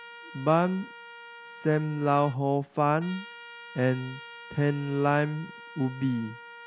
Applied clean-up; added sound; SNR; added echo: none; Trumpet; 17 dB; none.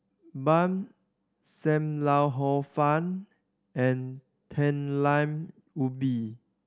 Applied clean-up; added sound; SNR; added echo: none; none; none; none.